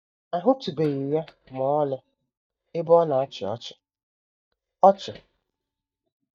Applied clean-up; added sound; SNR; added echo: neural mask model DeepFilterNet 3.